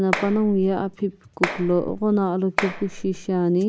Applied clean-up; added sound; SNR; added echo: none; Clapping; 9 dB; none.